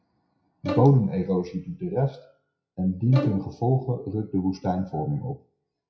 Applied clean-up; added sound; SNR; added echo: classical method WPE with log-MMSE.